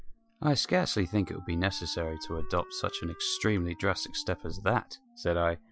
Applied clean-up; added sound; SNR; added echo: classical method Wiener filter.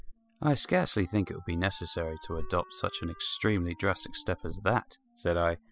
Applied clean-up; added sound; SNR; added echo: classical method spectral subtraction.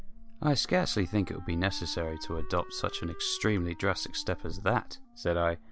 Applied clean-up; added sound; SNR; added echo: none; Wind instrument, woodwind instrument; 20 dB; none.